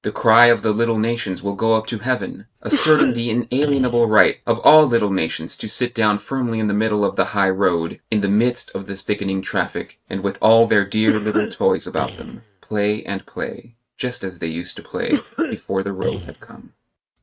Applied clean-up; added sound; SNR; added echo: neural mask model RNNoise.